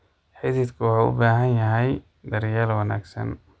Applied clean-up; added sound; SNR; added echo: none; none; none; none.